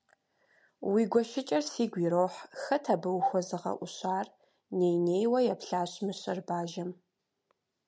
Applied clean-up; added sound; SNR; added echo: none; none; none; none.